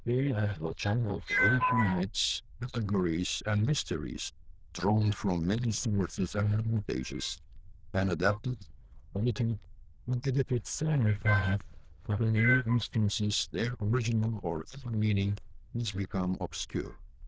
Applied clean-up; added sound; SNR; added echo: neural diffusion model UNIVERSE++.